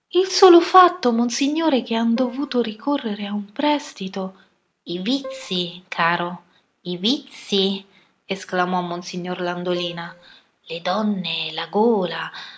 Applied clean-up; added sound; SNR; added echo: none; Keyboard (musical); 15 dB; none.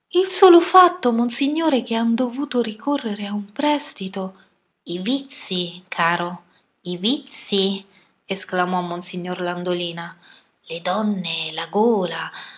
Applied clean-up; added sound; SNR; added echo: none; none; none; none.